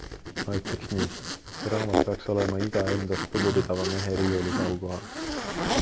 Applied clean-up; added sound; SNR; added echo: none; Zipper (clothing); 1 dB; none.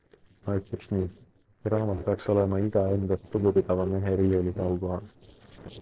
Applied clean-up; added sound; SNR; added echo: neural separator model SepFormer DNS4.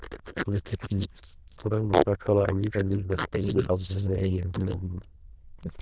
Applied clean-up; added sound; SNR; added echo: neural diffusion model UNIVERSE++.